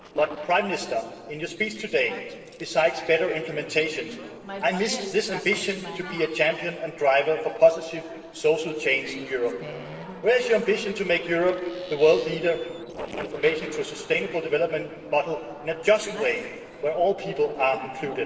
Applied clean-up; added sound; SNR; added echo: neural separator model SepFormer DNS4.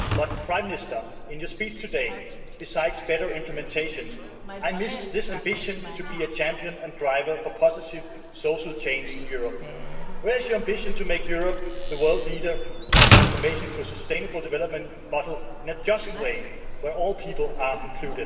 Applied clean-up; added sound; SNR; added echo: none; Slam; -1 dB; reverberation time 1.9 s.